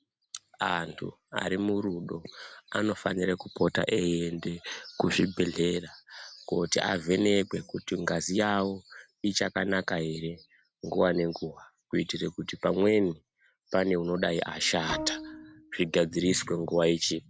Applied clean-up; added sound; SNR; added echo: none; Bowed string instrument; 11 dB; none.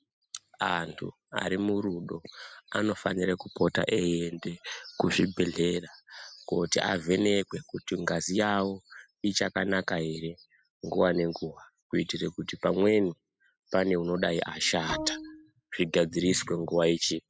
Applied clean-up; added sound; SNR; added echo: classical method spectral subtraction.